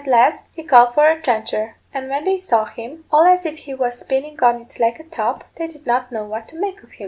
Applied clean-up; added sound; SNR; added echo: none; none; none; none.